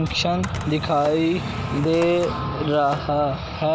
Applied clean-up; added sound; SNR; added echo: none; Domestic sounds, home sounds + Camera; 18 dB; none.